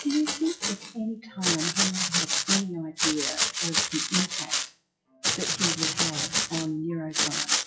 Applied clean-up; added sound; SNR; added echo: classical method WPE with log-MMSE.